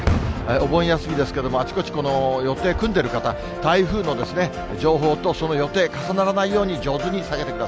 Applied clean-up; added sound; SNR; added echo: none; Fireworks; 10 dB; none.